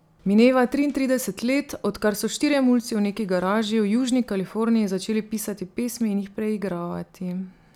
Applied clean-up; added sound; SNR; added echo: none; none; none; none.